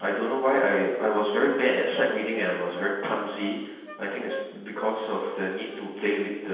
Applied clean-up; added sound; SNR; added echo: none; Wind instrument, woodwind instrument; 15 dB; reverberation time 1.2 s.